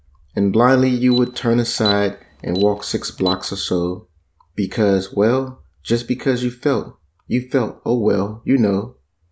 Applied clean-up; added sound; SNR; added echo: none; Alarm; 13 dB; none.